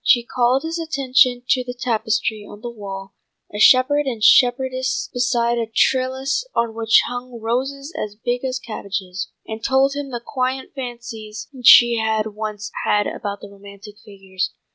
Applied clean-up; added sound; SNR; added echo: none; none; none; none.